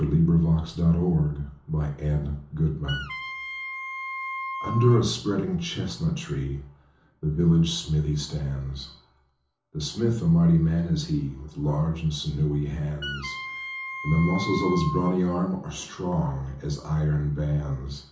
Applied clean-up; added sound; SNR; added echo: none; Wind instrument, woodwind instrument; 9 dB; reverberation time 0.7 s.